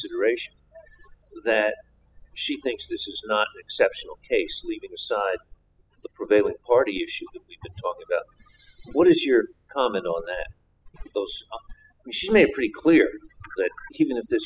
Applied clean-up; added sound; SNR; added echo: classical method spectral subtraction.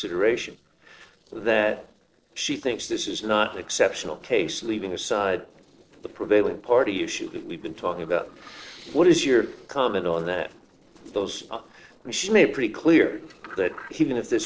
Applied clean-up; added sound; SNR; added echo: neural separator model SepFormer DNS4.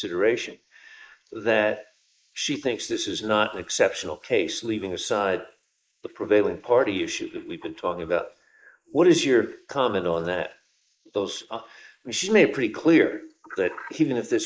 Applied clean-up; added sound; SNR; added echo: neural mask model Resemble Enhance denoiser.